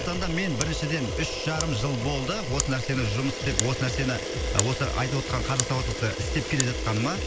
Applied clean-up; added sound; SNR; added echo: none; Camera; 4 dB; none.